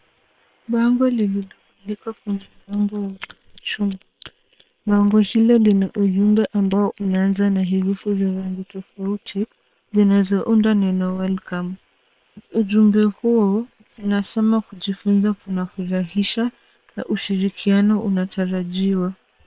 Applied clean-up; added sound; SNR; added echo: neural separator model SepFormer WHAM!.